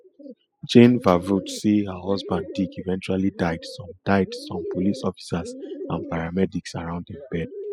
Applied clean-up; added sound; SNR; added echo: classical method spectral subtraction.